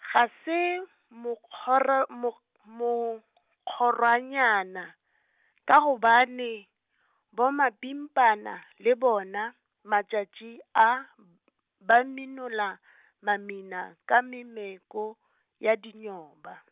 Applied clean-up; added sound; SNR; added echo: none; none; none; none.